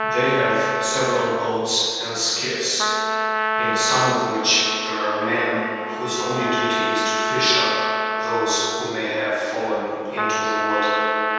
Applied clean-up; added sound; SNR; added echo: none; Trumpet; 2 dB; reverberation time 2.1 s.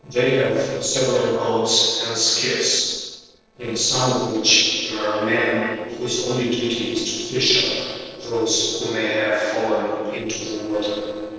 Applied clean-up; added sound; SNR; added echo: neural separator model SepFormer DNS4.